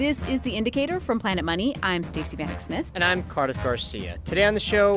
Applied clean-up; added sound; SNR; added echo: none; none; none; none.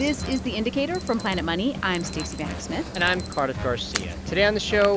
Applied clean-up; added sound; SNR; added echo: none; Alarm; 11 dB; none.